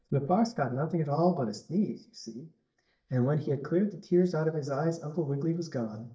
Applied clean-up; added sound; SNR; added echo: neural mask model DeepFilterNet 3.